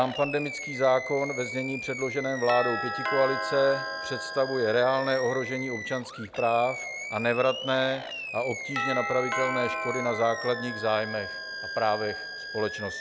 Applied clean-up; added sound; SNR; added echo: none; Doorbell + Animal; 6 dB; none.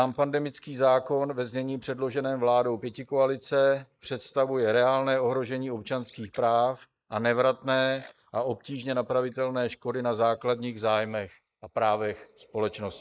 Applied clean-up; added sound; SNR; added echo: neural mask model Resemble Enhance denoiser.